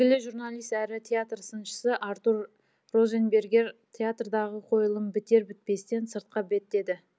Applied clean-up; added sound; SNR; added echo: none; none; none; none.